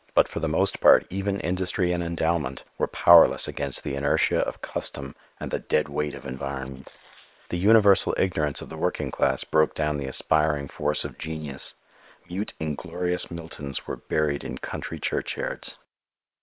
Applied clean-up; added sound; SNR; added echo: neural separator model SepFormer WHAM!.